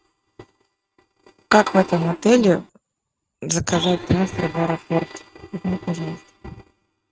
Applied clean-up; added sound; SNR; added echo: neural mask model RNNoise.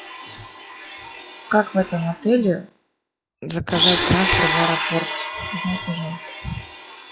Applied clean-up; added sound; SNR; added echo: classical method log-MMSE.